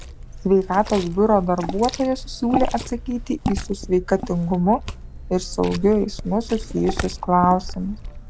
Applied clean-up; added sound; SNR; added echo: none; Liquid; 9 dB; none.